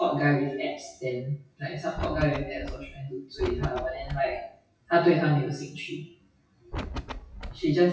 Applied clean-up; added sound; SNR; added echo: classical method WPE with log-MMSE.